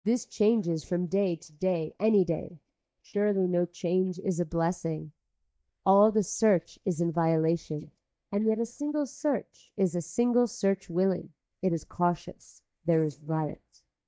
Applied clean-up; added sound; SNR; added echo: neural mask model DeepFilterNet 3.